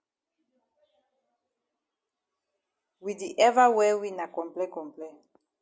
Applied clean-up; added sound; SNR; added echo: none; none; none; none.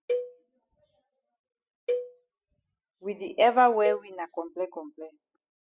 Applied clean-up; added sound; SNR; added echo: classical method spectral subtraction.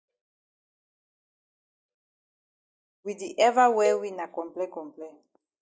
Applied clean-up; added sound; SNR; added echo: neural mask model DeepFilterNet 3.